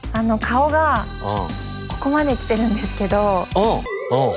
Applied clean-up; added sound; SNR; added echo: none; none; none; none.